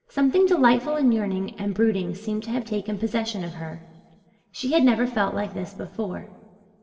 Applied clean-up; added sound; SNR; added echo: none; none; none; reverberation time 2.0 s.